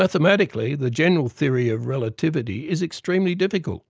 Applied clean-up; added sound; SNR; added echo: none; none; none; none.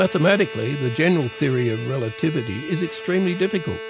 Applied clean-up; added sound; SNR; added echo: none; Bowed string instrument; 13 dB; none.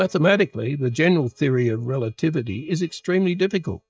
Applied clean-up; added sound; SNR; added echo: neural mask model DeepFilterNet 3.